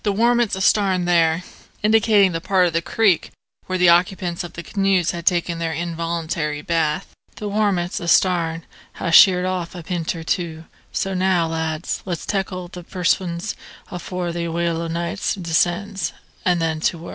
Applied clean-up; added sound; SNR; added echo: none; none; none; none.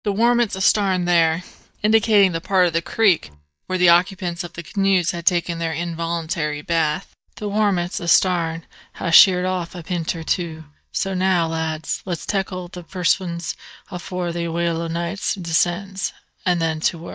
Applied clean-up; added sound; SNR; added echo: neural mask model DeepFilterNet 3.